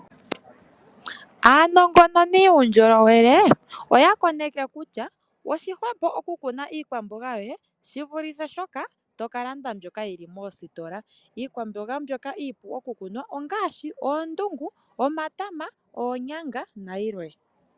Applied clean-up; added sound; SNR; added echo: none; none; none; none.